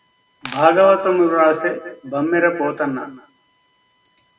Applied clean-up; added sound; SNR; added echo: none; Coin (dropping); 19 dB; none.